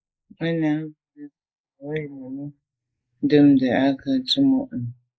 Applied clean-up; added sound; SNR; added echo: neural mask model Resemble Enhance denoiser.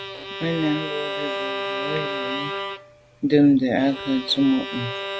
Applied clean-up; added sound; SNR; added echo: none; Bowed string instrument; 7 dB; none.